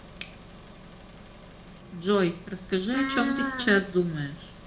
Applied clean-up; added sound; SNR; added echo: none; Engine; 18 dB; reverberation time 0.3 s.